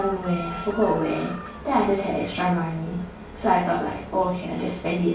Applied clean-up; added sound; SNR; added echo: none; Chicken, rooster; 18 dB; reverberation time 0.4 s.